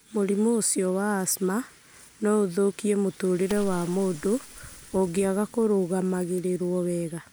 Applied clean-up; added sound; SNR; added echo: none; Gunshot, gunfire; 19 dB; none.